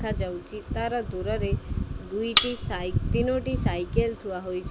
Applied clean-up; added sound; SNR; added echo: none; Cutlery, silverware; 0 dB; none.